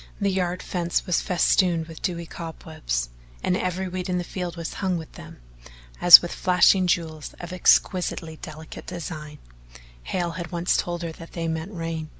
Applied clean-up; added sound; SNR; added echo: none; none; none; none.